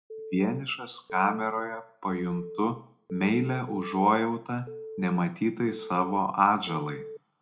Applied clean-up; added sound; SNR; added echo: none; Telephone; 13 dB; reverberation time 0.3 s.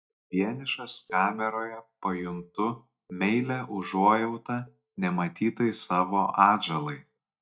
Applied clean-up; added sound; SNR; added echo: neural mask model DeepFilterNet 3.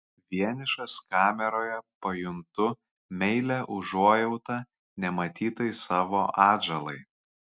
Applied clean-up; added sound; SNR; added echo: none; none; none; none.